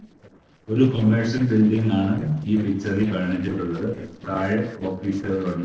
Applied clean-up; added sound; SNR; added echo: neural separator model SepFormer DNS4.